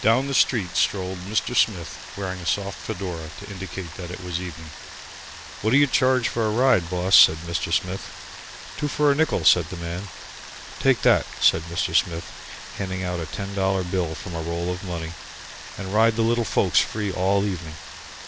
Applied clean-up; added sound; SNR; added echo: none; Rain; 14 dB; none.